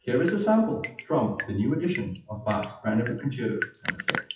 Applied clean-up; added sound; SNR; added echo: classical method WPE with log-MMSE.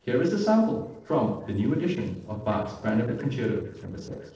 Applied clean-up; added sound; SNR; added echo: neural separator model SepFormer DNS4.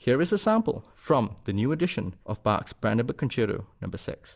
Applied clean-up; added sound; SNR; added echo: none; none; none; none.